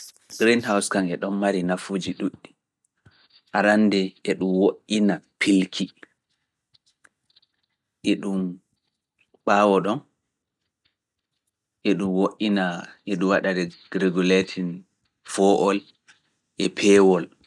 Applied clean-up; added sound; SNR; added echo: neural mask model DeepFilterNet 3.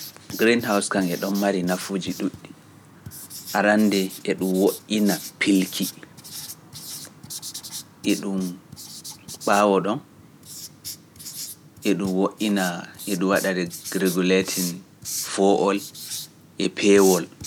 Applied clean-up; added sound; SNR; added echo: none; Writing; 13 dB; none.